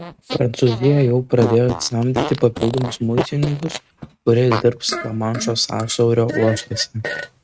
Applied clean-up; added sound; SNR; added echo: neural mask model RNNoise.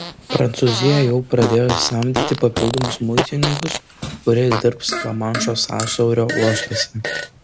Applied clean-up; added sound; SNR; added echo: none; Fart; 6 dB; none.